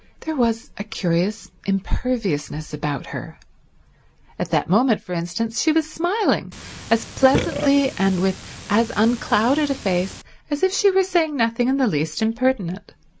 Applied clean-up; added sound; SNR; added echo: none; Burping, eructation; 10 dB; none.